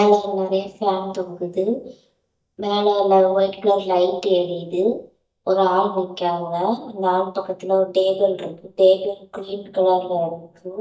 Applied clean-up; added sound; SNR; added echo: neural mask model DeepFilterNet 3.